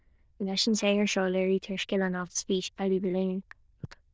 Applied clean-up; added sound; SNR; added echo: neural diffusion model UNIVERSE++.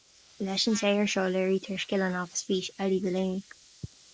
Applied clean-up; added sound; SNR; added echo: neural mask model Resemble Enhance denoiser.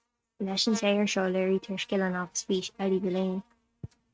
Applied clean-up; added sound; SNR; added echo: neural mask model RNNoise.